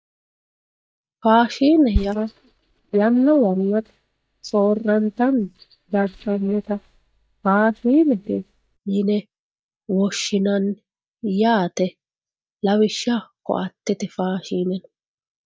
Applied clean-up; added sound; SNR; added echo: neural mask model DeepFilterNet 3.